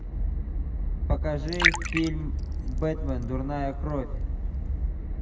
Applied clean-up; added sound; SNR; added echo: none; Liquid; 5 dB; reverberation time 1.0 s.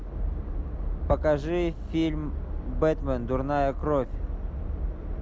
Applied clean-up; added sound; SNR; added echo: none; none; none; none.